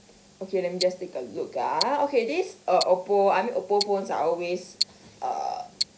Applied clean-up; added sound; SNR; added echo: none; Tick-tock; 11 dB; reverberation time 0.5 s.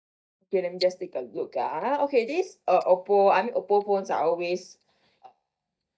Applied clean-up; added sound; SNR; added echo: neural mask model DeepFilterNet 3.